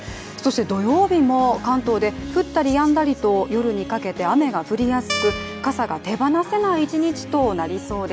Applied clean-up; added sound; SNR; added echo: none; Guitar; 9 dB; none.